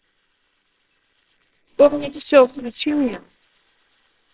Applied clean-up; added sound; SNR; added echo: neural separator model SepFormer WHAMR!.